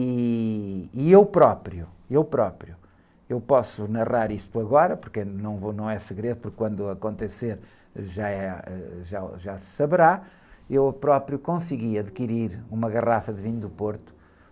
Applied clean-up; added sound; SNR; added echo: none; none; none; none.